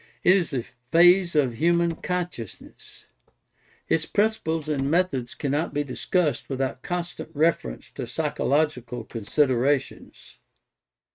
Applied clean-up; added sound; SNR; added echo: neural mask model RNNoise.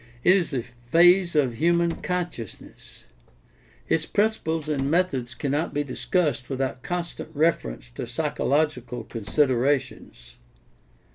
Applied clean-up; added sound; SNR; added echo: none; Slam; 18 dB; none.